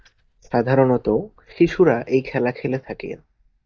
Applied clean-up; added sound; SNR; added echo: neural mask model DeepFilterNet 3.